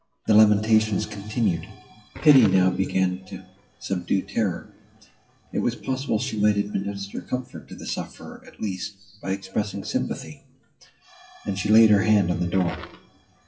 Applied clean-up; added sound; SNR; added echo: classical method WPE with log-MMSE.